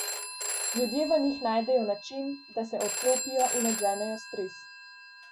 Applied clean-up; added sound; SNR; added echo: none; Telephone; 6 dB; none.